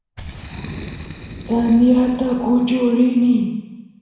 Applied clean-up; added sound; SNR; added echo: none; Boom; 17 dB; reverberation time 1.0 s.